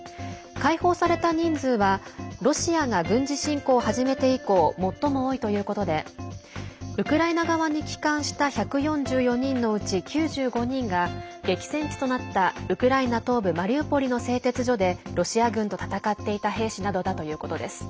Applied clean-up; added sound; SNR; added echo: none; none; none; none.